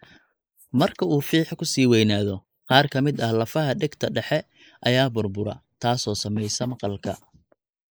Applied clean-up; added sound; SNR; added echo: neural mask model Resemble Enhance denoiser.